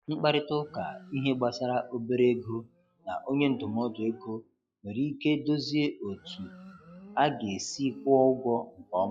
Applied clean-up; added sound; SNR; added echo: classical method log-MMSE.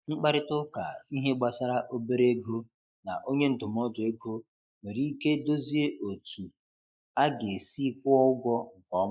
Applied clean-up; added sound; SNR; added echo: neural mask model Resemble Enhance denoiser.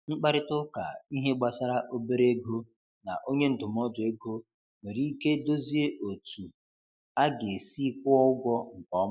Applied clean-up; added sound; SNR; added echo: none; none; none; none.